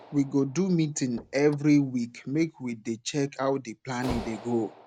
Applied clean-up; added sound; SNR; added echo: none; Clapping + Slam / Car; 17 dB; none.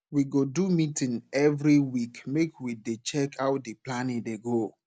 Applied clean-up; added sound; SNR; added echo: none; none; none; none.